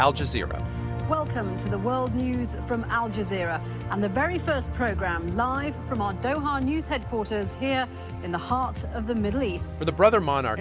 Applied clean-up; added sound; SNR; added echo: none; Bass guitar; 13 dB; none.